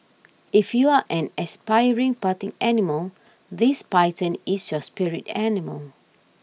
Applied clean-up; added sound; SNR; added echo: none; none; none; none.